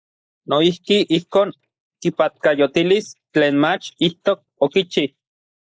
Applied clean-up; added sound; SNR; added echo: neural mask model Resemble Enhance denoiser.